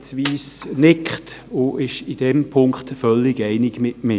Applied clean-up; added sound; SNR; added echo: none; Snare drum; 10 dB; none.